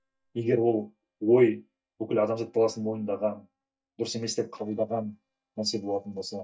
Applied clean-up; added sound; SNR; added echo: neural mask model DeepFilterNet 3.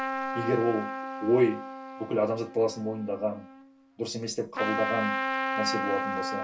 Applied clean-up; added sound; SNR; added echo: none; Trumpet; 4 dB; reverberation time 0.2 s.